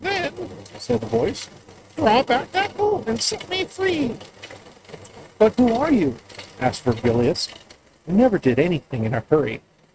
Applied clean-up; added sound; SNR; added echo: neural mask model RNNoise.